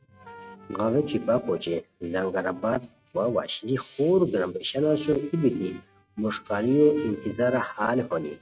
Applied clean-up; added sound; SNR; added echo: neural mask model RNNoise.